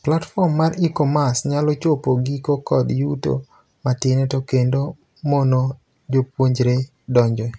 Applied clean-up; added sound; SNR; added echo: none; none; none; none.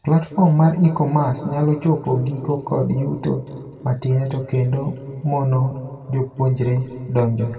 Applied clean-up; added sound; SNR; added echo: none; none; none; reverberation time 2.2 s.